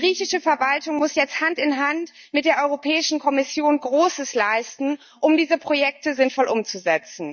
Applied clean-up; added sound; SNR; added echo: neural mask model DeepFilterNet 3.